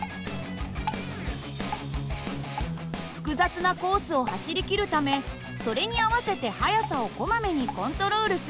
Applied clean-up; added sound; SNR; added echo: none; Drip; 14 dB; none.